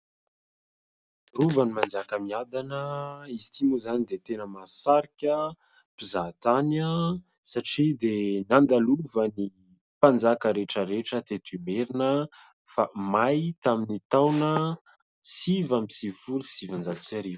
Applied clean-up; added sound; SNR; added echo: none; none; none; none.